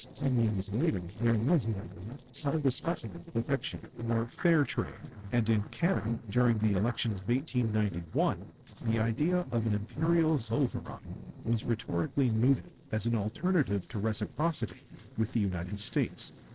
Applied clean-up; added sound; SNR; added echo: neural separator model SepFormer DNS4.